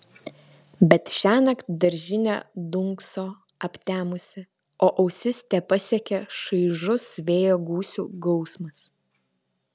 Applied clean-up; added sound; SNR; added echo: none; none; none; none.